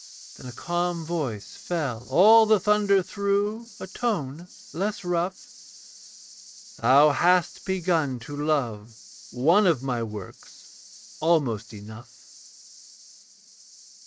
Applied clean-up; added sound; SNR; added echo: neural mask model RNNoise.